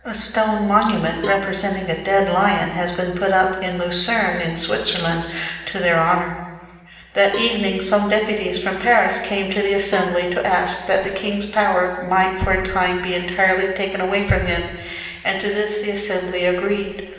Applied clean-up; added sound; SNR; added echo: none; Cowbell; 15 dB; reverberation time 1.2 s.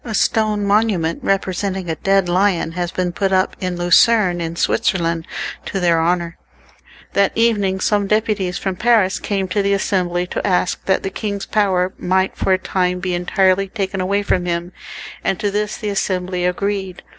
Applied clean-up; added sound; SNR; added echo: none; none; none; none.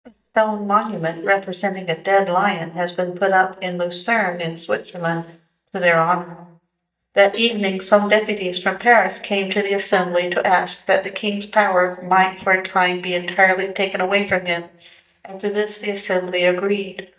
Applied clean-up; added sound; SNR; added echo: neural mask model DeepFilterNet 3.